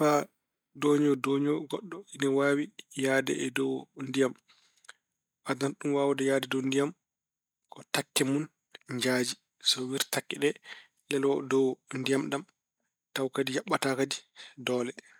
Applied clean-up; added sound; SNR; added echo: none; none; none; none.